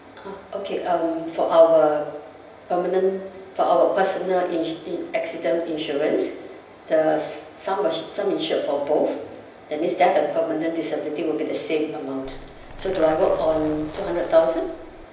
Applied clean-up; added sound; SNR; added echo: none; Zipper (clothing); 16 dB; reverberation time 0.9 s.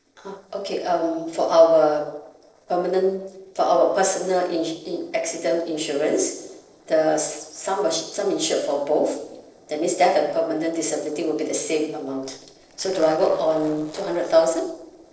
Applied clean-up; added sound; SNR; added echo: neural separator model SepFormer DNS4.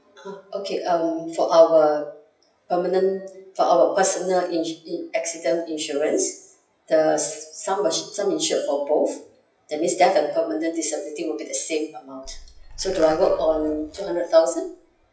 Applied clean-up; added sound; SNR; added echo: classical method WPE with log-MMSE.